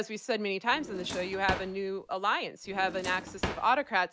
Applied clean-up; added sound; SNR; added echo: none; Drawer open or close; 9 dB; none.